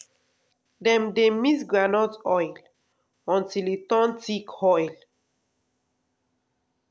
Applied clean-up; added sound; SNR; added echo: none; none; none; none.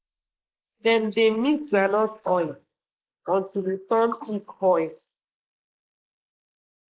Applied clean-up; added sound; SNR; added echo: neural mask model Resemble Enhance denoiser.